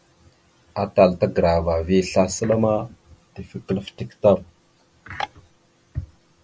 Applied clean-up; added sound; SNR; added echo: none; none; none; none.